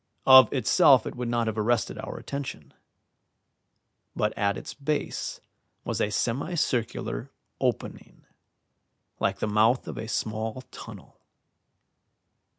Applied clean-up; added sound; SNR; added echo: none; none; none; none.